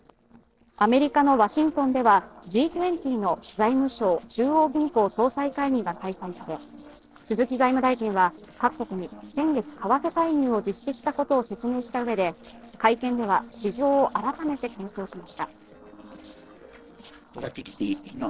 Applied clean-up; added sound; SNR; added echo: neural separator model SepFormer DNS4.